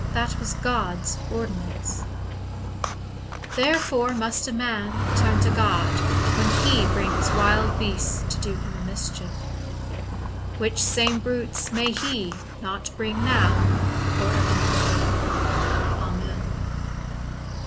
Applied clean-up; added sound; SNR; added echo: none; Car; -4 dB; none.